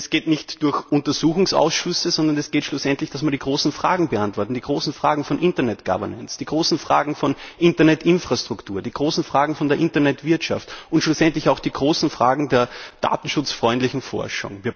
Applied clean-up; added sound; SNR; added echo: none; none; none; none.